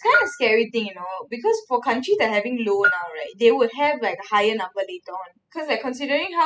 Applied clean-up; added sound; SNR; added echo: classical method spectral subtraction.